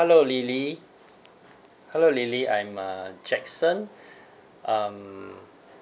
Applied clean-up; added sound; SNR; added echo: none; none; none; none.